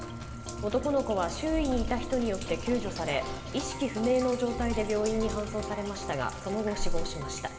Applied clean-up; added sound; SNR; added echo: none; Sink (filling or washing); 6 dB; reverberation time 2.5 s.